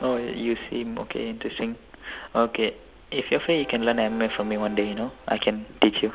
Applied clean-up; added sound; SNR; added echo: none; Train; 19 dB; none.